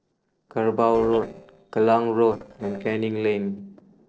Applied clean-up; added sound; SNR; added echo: neural separator model SepFormer DNS4.